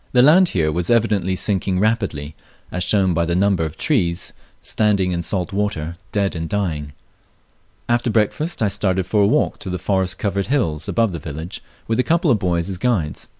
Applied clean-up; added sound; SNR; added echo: none; none; none; none.